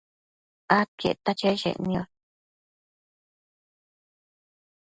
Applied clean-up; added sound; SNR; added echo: none; none; none; none.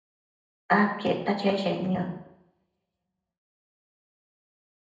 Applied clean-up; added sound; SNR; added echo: none; none; none; reverberation time 0.8 s.